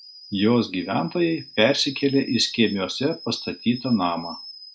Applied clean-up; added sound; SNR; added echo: classical method log-MMSE.